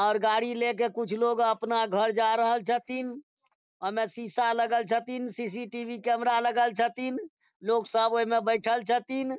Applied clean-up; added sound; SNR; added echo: neural mask model Resemble Enhance denoiser.